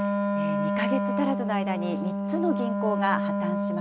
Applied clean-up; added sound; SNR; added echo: none; Wind instrument, woodwind instrument; -3 dB; none.